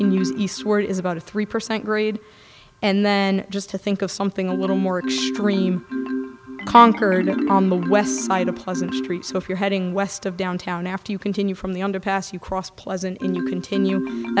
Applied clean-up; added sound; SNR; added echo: none; Marimba, xylophone; 8 dB; none.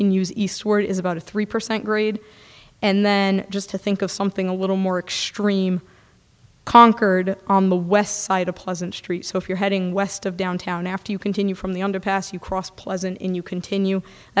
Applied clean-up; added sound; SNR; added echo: none; none; none; none.